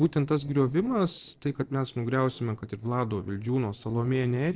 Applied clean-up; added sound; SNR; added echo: neural separator model SepFormer DNS4.